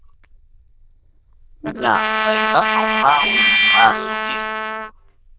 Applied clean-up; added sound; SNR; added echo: neural diffusion model UNIVERSE++.